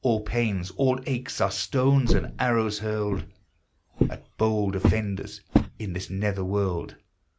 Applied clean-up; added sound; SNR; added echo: none; Walk, footsteps; 1 dB; none.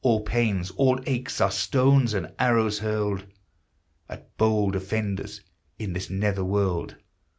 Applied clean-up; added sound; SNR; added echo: none; none; none; none.